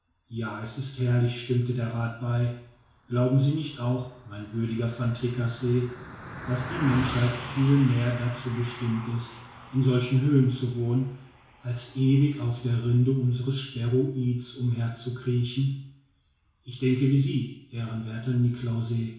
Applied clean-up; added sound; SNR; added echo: none; Car passing by; 17 dB; reverberation time 0.7 s.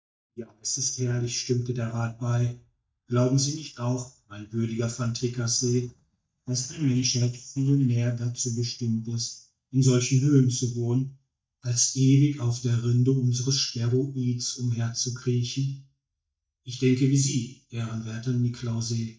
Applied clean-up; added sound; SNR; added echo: neural mask model DeepFilterNet 3.